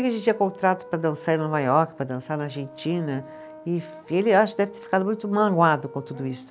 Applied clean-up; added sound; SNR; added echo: none; Brass instrument; 19 dB; none.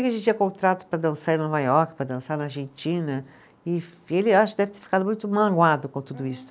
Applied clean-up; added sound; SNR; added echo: none; none; none; none.